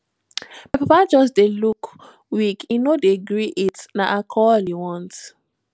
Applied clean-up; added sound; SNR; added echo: none; none; none; none.